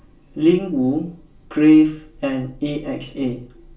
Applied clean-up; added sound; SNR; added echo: none; none; none; reverberation time 0.3 s.